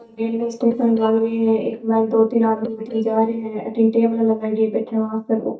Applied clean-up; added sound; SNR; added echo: neural mask model DeepFilterNet 3.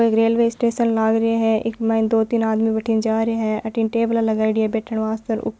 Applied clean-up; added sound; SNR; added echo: none; none; none; none.